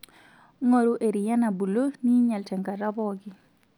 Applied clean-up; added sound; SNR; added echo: none; none; none; none.